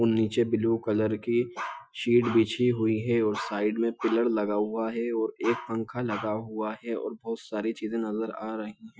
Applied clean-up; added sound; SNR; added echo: classical method Wiener filter.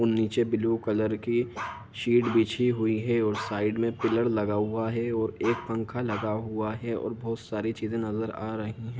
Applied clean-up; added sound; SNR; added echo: none; Bark; 12 dB; none.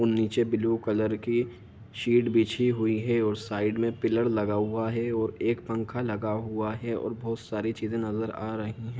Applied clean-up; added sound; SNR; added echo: none; none; none; none.